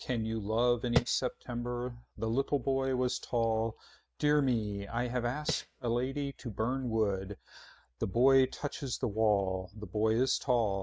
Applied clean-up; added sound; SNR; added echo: neural mask model RNNoise.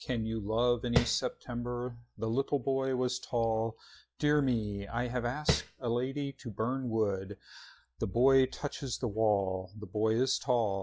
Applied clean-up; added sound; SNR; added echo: classical method log-MMSE.